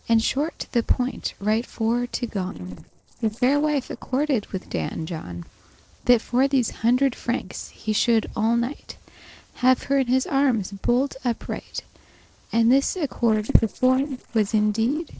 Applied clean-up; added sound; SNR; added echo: neural separator model SepFormer DNS4.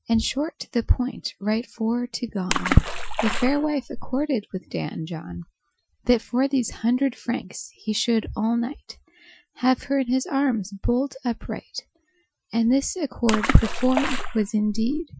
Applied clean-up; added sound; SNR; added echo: classical method Wiener filter.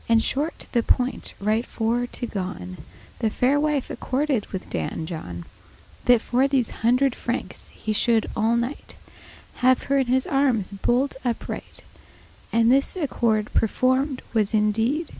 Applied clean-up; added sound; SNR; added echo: none; none; none; none.